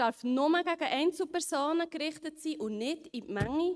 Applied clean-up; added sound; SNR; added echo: neural mask model RNNoise.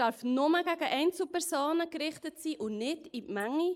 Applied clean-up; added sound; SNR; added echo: neural mask model Resemble Enhance denoiser.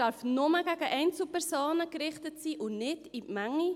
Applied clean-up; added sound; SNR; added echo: none; none; none; none.